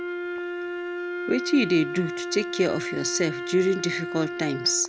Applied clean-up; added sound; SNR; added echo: none; Wind instrument, woodwind instrument; 5 dB; none.